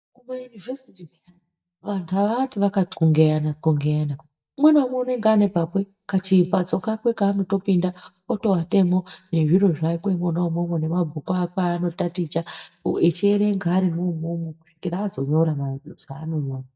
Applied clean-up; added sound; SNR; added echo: neural mask model DeepFilterNet 3.